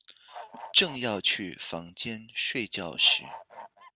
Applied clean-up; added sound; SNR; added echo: none; Bird / Fowl; 15 dB; none.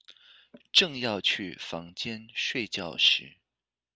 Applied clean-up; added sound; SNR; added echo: none; none; none; none.